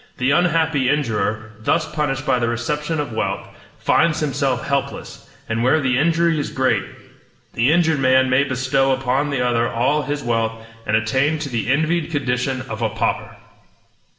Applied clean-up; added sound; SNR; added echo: none; none; none; reverberation time 0.9 s.